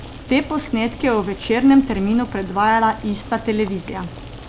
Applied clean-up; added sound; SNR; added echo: none; Boiling; 15 dB; none.